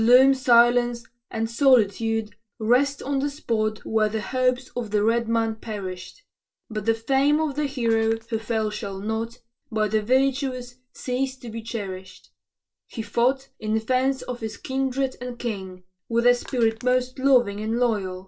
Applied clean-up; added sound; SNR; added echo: neural separator model SepFormer DNS4.